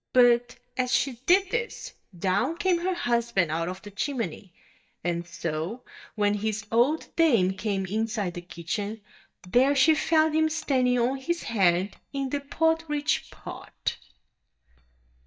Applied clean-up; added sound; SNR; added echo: neural mask model DeepFilterNet 3.